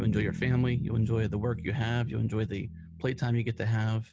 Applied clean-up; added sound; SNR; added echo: neural mask model RNNoise.